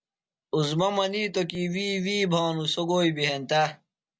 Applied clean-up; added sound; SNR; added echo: none; none; none; none.